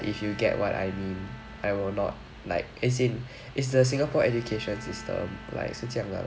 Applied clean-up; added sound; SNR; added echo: none; Bowed string instrument; 17 dB; none.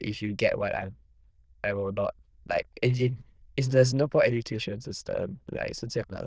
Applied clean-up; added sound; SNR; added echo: neural diffusion model UNIVERSE++.